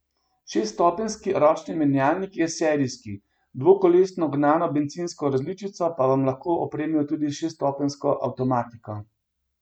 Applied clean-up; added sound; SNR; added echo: none; none; none; none.